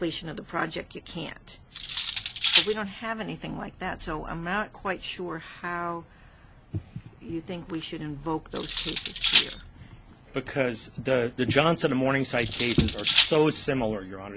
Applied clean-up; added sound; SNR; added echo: none; Cutlery, silverware; -1 dB; none.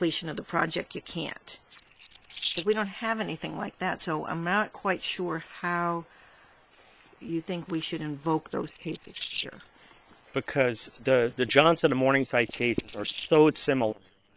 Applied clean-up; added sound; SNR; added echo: neural separator model SepFormer WHAM!.